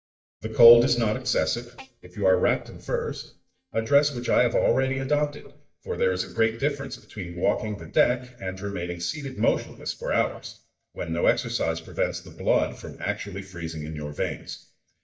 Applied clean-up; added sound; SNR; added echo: neural mask model DeepFilterNet 3.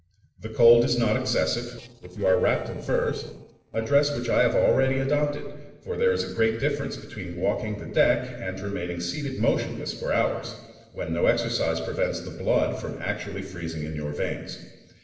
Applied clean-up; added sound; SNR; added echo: neural separator model SepFormer DNS4.